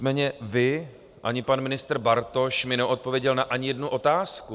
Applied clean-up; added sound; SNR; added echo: none; none; none; none.